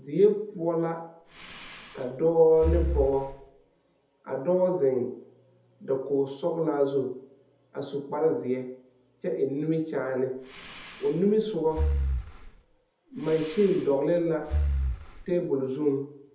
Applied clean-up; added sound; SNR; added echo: none; Breathing; 5 dB; reverberation time 0.7 s.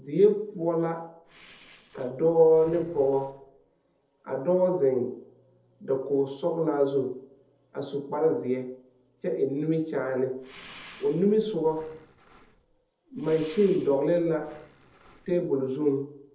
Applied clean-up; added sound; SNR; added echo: neural separator model SepFormer DNS4.